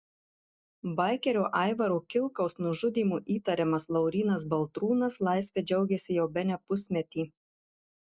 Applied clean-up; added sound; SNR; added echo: none; none; none; none.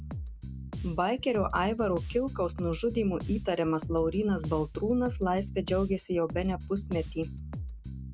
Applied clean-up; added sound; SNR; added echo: none; Bass guitar; 9 dB; none.